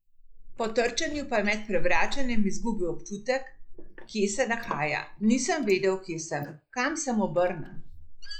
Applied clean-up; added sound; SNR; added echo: neural mask model Resemble Enhance denoiser.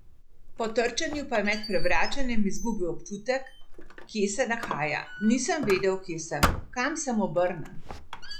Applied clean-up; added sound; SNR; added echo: none; Squeak; 1 dB; none.